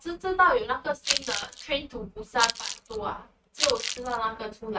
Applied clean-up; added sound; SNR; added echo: neural mask model RNNoise.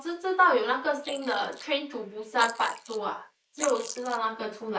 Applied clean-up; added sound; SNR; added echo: neural mask model Resemble Enhance denoiser.